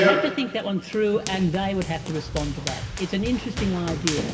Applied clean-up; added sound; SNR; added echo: none; Run; 2 dB; reverberation time 2.8 s.